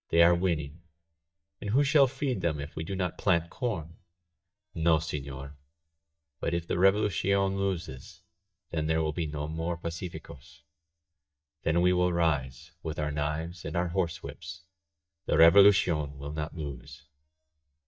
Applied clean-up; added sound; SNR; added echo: neural mask model DeepFilterNet 3.